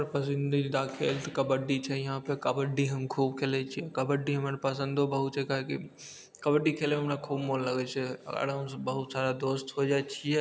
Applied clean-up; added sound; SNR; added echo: none; none; none; none.